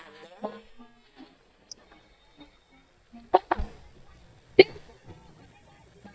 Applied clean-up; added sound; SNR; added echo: neural mask model DeepFilterNet 3.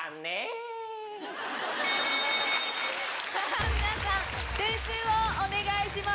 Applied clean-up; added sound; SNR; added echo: none; none; none; none.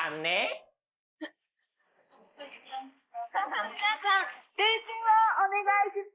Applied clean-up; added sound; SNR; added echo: neural mask model Resemble Enhance denoiser.